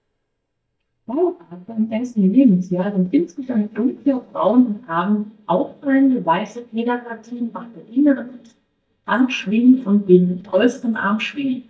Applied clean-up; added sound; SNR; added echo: neural mask model DeepFilterNet 3.